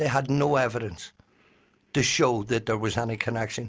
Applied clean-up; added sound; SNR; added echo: none; none; none; none.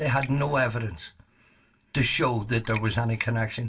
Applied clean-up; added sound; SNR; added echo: none; Raindrop; 14 dB; reverberation time 0.2 s.